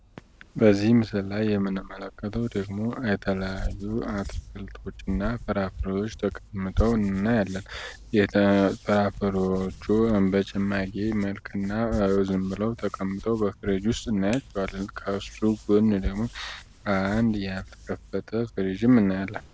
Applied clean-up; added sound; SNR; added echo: none; Hands; 13 dB; none.